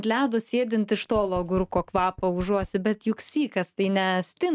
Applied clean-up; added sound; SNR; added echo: neural mask model RNNoise.